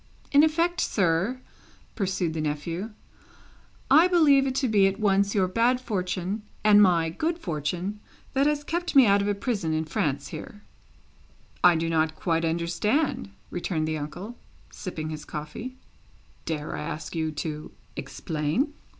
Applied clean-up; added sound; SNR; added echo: none; none; none; none.